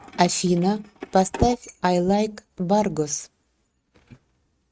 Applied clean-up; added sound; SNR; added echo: neural mask model RNNoise.